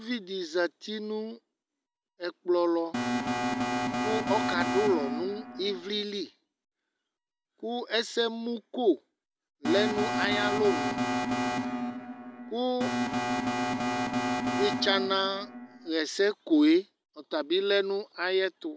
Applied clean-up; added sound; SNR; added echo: none; Alarm; 0 dB; none.